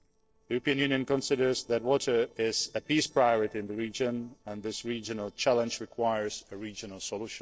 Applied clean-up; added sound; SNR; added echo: neural separator model SepFormer DNS4.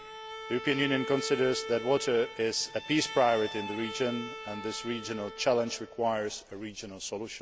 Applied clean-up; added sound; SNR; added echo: none; Bowed string instrument; 11 dB; none.